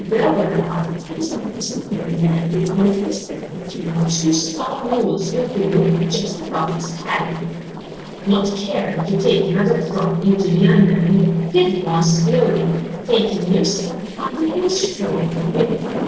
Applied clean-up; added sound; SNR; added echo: neural separator model SepFormer DNS4.